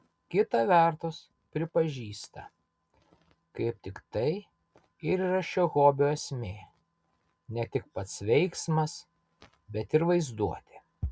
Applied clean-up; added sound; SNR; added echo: none; none; none; none.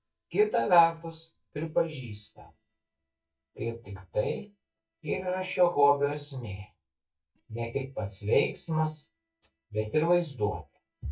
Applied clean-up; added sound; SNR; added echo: neural mask model DeepFilterNet 3.